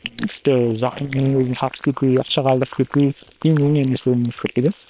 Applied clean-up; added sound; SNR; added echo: neural separator model SepFormer WHAM!.